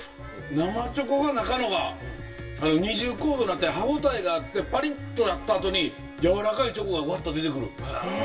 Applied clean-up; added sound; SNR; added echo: none; Bowed string instrument; 19 dB; reverberation time 0.1 s.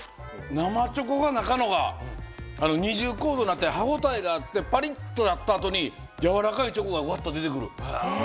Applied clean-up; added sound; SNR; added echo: none; none; none; none.